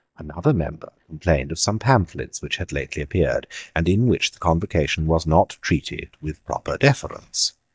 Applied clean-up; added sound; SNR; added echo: neural mask model DeepFilterNet 3.